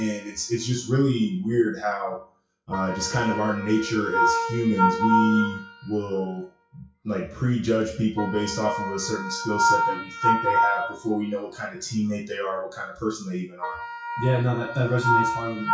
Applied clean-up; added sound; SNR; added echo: classical method WPE with log-MMSE.